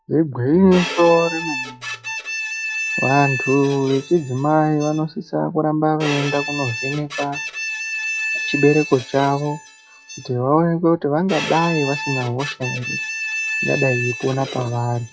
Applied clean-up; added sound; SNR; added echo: classical method log-MMSE.